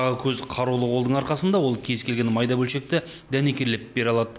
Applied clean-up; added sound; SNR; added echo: none; none; none; none.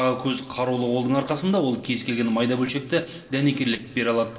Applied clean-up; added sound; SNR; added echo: neural separator model SepFormer DNS4.